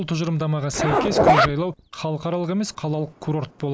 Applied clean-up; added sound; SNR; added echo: none; Zipper (clothing); -5 dB; none.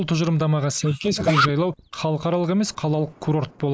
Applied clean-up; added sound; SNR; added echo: neural mask model Resemble Enhance denoiser.